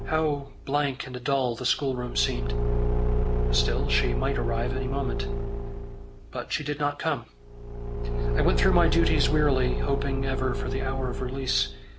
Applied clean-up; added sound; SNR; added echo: none; Engine / Car; -2 dB; none.